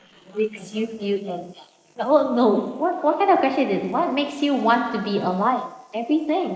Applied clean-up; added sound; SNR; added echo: neural mask model Resemble Enhance denoiser.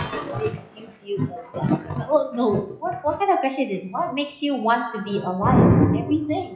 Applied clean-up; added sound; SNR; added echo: classical method log-MMSE.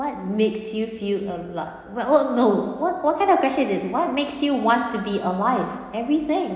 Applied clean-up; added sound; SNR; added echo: none; none; none; none.